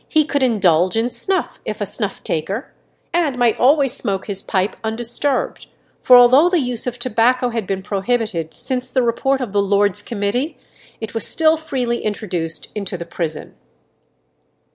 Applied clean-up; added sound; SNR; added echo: none; none; none; none.